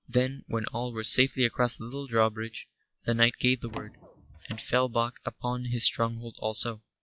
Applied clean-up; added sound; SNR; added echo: classical method log-MMSE.